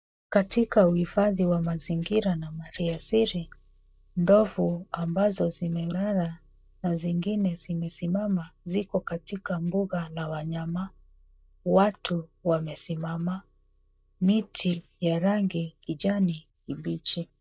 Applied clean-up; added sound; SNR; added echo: neural mask model DeepFilterNet 3.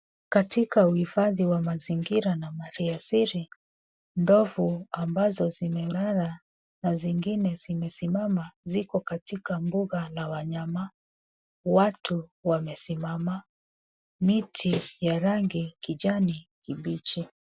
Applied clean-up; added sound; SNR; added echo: none; none; none; none.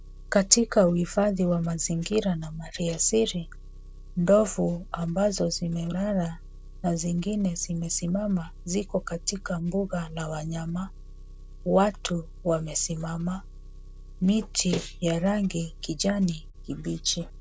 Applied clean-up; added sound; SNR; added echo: none; Engine; 15 dB; none.